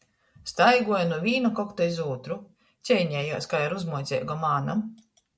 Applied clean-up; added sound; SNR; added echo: none; none; none; none.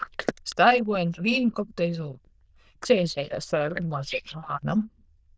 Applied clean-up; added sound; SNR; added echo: neural diffusion model UNIVERSE++.